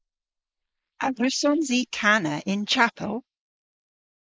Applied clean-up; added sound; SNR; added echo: neural mask model Resemble Enhance denoiser.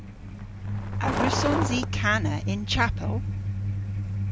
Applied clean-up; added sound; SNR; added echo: none; Truck; -2 dB; none.